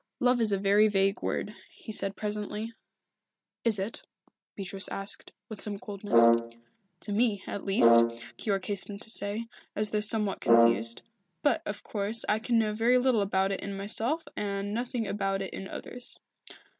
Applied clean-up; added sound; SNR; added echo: neural mask model RNNoise.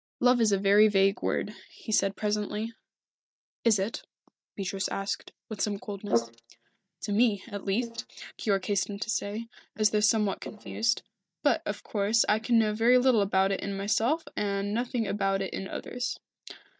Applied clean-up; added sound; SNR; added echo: neural mask model DeepFilterNet 3.